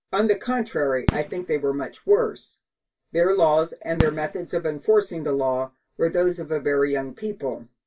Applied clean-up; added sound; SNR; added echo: none; Fireworks; 8 dB; reverberation time 0.1 s.